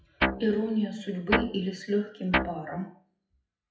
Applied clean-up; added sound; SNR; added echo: classical method WPE with log-MMSE.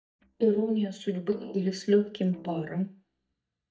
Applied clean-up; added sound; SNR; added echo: neural mask model DeepFilterNet 3.